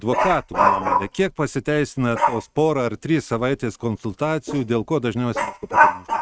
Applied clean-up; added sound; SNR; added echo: neural mask model RNNoise.